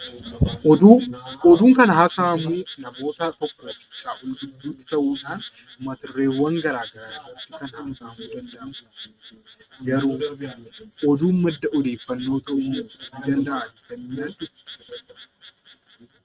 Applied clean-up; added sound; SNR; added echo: neural mask model RNNoise.